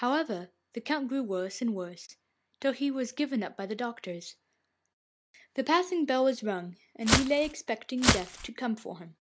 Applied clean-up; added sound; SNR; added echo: none; Walk, footsteps; -4 dB; none.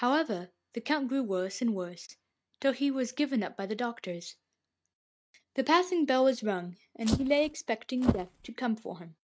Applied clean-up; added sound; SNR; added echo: neural mask model RNNoise.